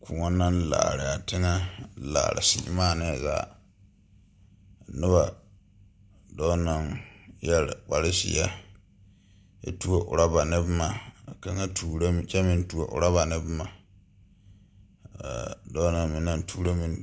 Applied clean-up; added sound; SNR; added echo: none; none; none; none.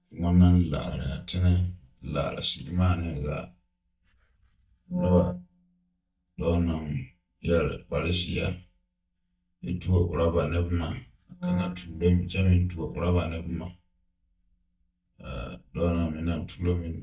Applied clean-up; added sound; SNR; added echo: neural mask model DeepFilterNet 3.